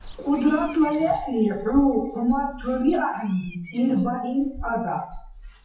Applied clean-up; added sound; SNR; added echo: classical method WPE with log-MMSE.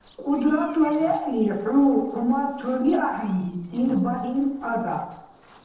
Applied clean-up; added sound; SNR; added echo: neural separator model SepFormer DNS4.